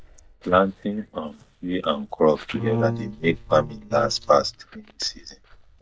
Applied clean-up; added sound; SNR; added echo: neural mask model DeepFilterNet 3.